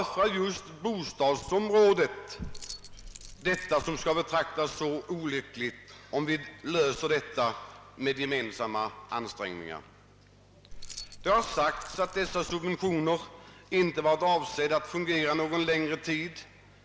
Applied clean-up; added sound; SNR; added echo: none; Keys jangling; 14 dB; none.